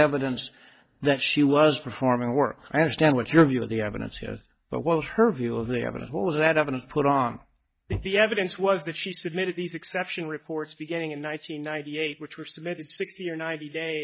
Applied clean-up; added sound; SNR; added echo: neural mask model DeepFilterNet 3.